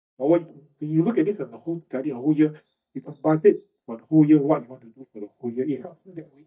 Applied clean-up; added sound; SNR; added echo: neural mask model DeepFilterNet 3.